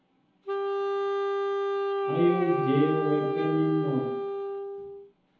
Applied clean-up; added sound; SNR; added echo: none; Wind instrument, woodwind instrument; 0 dB; reverberation time 0.9 s.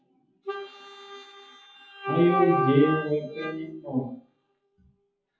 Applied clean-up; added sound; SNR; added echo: classical method WPE with log-MMSE.